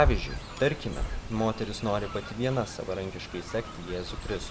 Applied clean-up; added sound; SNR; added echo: none; Fowl; 4 dB; reverberation time 0.7 s.